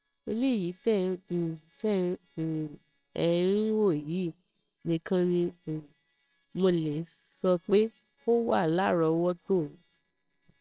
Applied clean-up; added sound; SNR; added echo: neural separator model SepFormer WHAMR!.